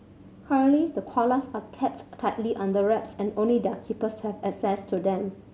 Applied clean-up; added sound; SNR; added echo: none; none; none; none.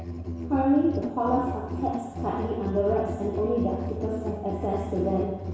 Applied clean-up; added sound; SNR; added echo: none; Musical instrument; 7 dB; reverberation time 1.1 s.